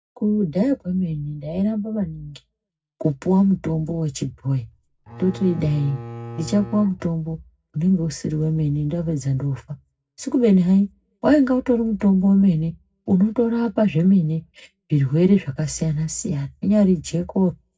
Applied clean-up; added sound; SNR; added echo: none; Bowed string instrument; 15 dB; reverberation time 0.4 s.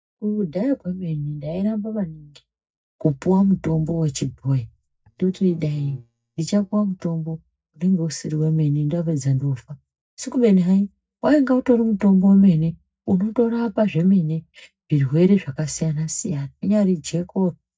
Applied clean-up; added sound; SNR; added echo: neural mask model DeepFilterNet 3.